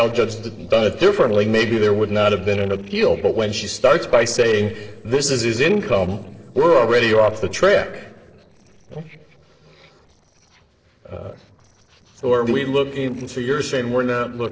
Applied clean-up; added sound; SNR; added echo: neural separator model SepFormer DNS4.